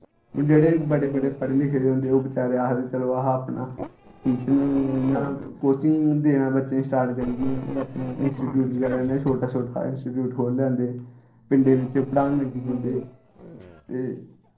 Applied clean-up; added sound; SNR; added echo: neural separator model SepFormer DNS4.